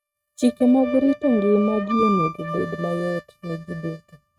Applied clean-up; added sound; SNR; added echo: neural mask model RNNoise.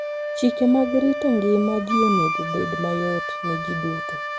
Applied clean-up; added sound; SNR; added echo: none; Wind instrument, woodwind instrument; 4 dB; none.